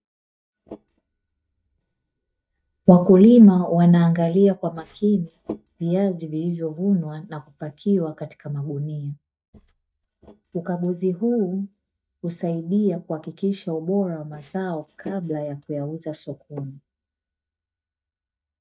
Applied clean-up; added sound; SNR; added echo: neural mask model DeepFilterNet 3.